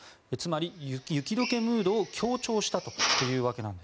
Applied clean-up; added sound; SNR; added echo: none; Drill; 6 dB; none.